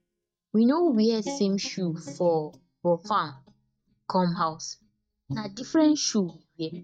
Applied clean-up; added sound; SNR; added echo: neural mask model DeepFilterNet 3.